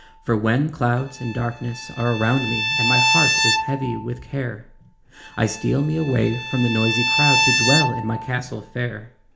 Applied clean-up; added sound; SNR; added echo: none; Bowed string instrument; 1 dB; reverberation time 0.4 s.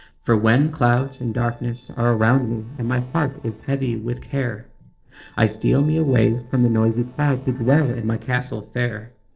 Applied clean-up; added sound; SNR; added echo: neural separator model SepFormer DNS4.